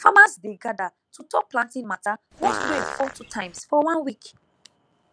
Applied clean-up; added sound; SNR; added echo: none; Fart; 7 dB; none.